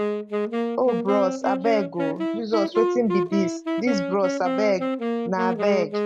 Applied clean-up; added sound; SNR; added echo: none; Wind instrument, woodwind instrument; 1 dB; none.